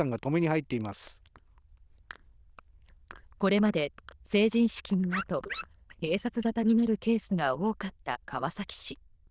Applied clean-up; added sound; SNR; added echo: neural diffusion model UNIVERSE++.